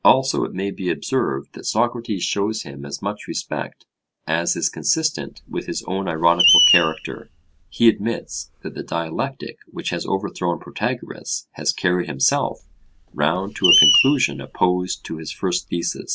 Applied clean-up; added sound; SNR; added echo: none; Screech; 1 dB; none.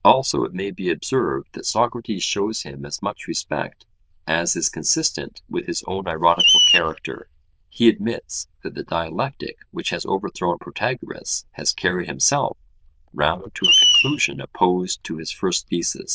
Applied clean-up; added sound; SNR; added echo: neural diffusion model UNIVERSE++.